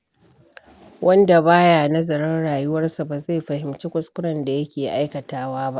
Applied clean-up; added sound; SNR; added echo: none; none; none; none.